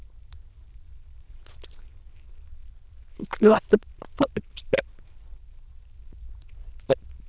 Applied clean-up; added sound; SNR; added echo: neural diffusion model UNIVERSE++.